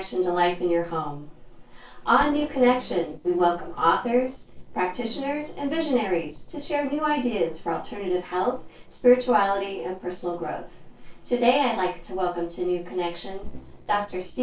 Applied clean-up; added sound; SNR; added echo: neural separator model SepFormer DNS4.